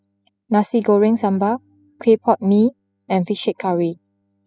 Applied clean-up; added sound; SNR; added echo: classical method spectral subtraction.